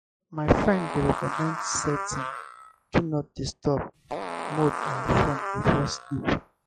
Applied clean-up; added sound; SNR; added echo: classical method log-MMSE.